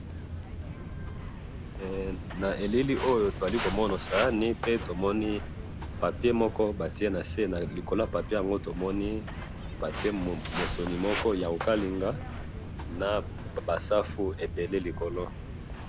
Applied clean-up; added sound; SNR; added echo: none; Walk, footsteps; 6 dB; none.